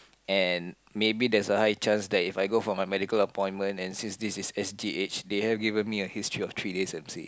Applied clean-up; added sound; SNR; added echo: none; none; none; none.